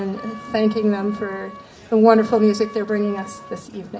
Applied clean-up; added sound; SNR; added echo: none; Wind instrument, woodwind instrument; 19 dB; none.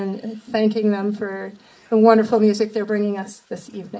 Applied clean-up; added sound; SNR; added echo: neural mask model Resemble Enhance denoiser.